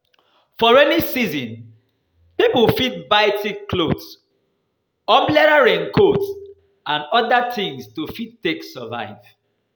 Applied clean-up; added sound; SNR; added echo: none; none; none; none.